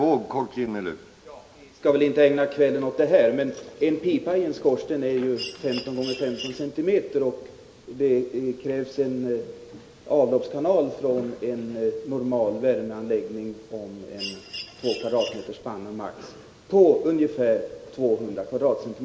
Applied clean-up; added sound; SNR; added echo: none; Mechanisms; 12 dB; reverberation time 0.7 s.